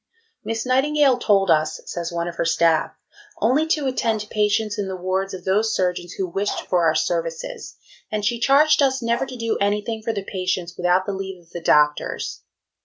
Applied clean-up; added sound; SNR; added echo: none; Bark; 14 dB; none.